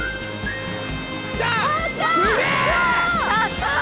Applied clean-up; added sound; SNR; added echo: none; none; none; none.